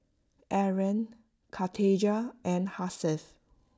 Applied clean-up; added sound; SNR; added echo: none; none; none; none.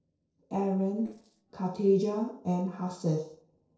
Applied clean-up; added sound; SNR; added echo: neural separator model SepFormer DNS4.